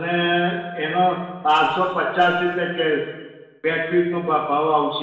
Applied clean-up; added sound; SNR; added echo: none; none; none; reverberation time 1.1 s.